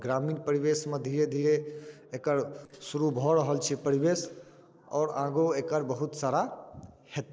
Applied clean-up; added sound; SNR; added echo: neural separator model SepFormer DNS4.